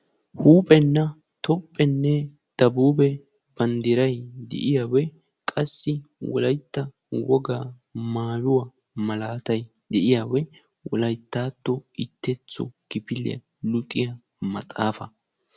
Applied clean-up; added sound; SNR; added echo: none; none; none; none.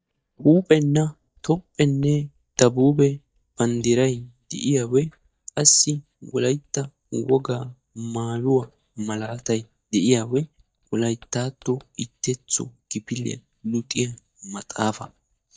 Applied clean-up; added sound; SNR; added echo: neural mask model DeepFilterNet 3.